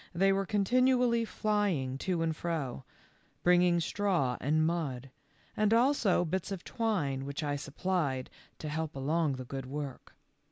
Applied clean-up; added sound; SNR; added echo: none; none; none; none.